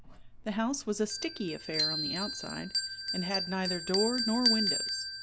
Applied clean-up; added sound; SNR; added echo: none; Bell + Bicycle bell; 0 dB; none.